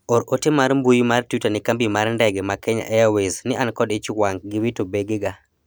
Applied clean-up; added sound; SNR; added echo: none; none; none; none.